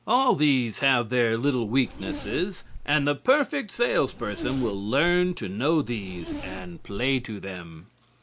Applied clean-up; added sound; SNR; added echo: none; Zipper (clothing); 12 dB; none.